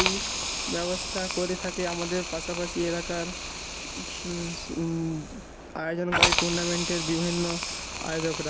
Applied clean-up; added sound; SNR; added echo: none; Hiss; 0 dB; none.